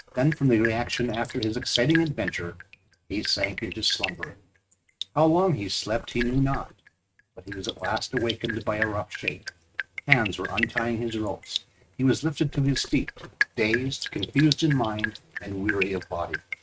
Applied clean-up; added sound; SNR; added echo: neural mask model RNNoise.